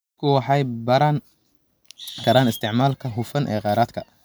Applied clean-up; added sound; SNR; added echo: none; none; none; none.